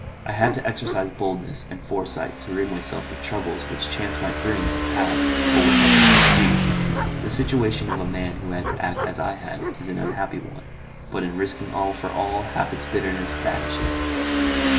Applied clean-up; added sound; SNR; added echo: none; Motorcycle / Engine; -3 dB; reverberation time 0.4 s.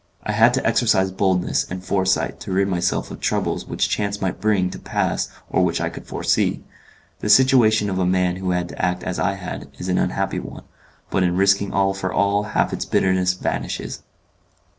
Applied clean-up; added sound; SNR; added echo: none; none; none; none.